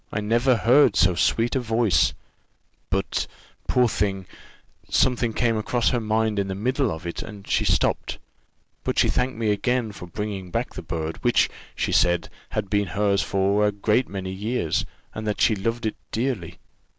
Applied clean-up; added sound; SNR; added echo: none; none; none; none.